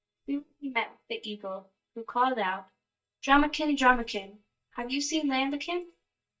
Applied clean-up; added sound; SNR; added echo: neural mask model DeepFilterNet 3.